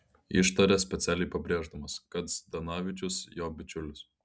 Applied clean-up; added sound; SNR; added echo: none; none; none; none.